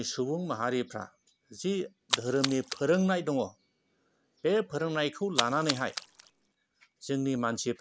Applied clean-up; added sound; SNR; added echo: none; Splash, splatter; 4 dB; none.